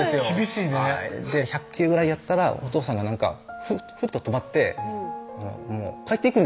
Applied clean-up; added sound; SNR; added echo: none; Piano + Piano; 15 dB; none.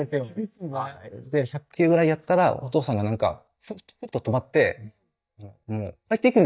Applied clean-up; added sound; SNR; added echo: neural mask model DeepFilterNet 3.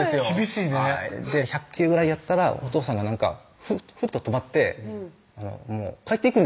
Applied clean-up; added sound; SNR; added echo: none; none; none; none.